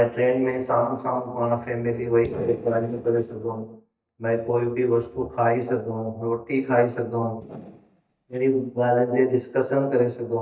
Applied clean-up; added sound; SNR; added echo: neural mask model DeepFilterNet 3.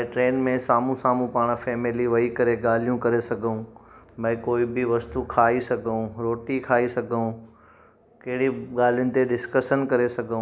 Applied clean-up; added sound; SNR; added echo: none; none; none; none.